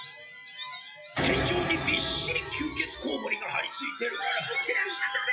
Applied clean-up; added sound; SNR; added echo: classical method WPE with log-MMSE.